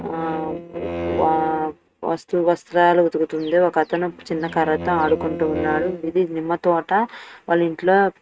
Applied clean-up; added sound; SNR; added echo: neural mask model RNNoise.